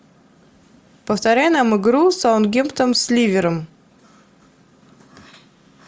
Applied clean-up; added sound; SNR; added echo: none; none; none; none.